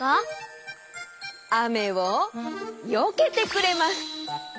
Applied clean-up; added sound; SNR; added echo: none; none; none; none.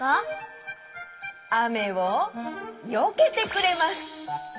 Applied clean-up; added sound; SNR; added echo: none; none; none; reverberation time 0.9 s.